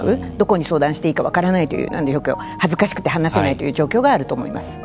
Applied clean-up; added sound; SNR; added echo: none; none; none; none.